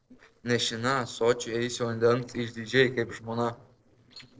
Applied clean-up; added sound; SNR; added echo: neural separator model SepFormer DNS4.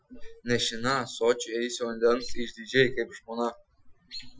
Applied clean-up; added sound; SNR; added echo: classical method Wiener filter.